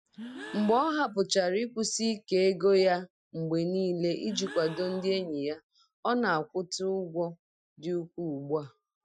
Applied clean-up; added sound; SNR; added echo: classical method Wiener filter.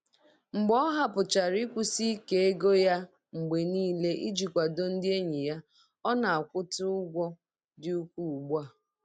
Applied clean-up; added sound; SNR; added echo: none; none; none; none.